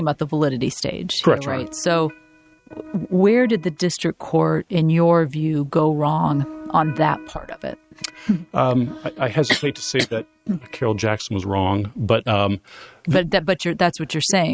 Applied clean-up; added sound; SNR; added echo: neural mask model RNNoise.